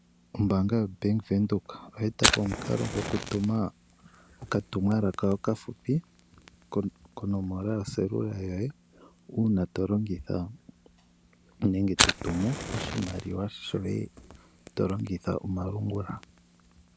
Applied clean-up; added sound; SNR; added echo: none; Fire; 7 dB; none.